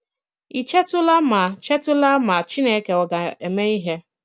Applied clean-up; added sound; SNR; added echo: none; none; none; none.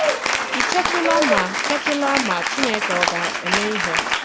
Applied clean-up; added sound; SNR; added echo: none; Applause / Cheering; -4 dB; none.